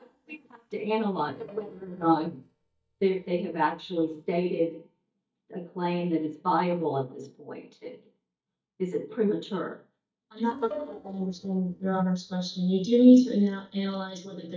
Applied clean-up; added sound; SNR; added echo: neural mask model DeepFilterNet 3.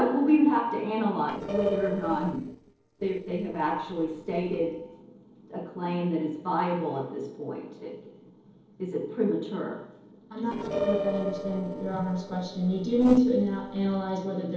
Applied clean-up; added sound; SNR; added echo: neural separator model SepFormer DNS4.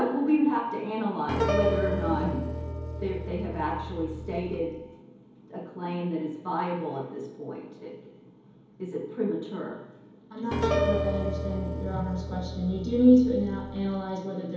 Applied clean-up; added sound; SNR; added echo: none; Piano; 2 dB; reverberation time 2.2 s.